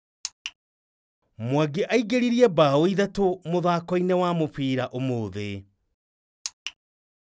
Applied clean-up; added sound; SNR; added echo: none; none; none; none.